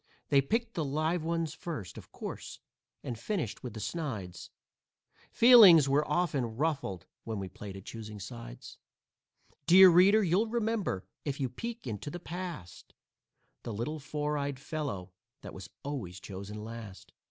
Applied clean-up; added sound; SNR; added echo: none; none; none; none.